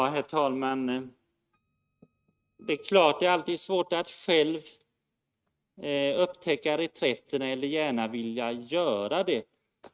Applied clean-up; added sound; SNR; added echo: neural mask model RNNoise.